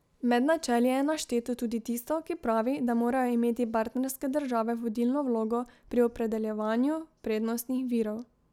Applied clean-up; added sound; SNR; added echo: none; none; none; none.